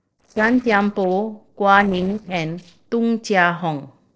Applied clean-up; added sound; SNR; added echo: neural separator model SepFormer DNS4.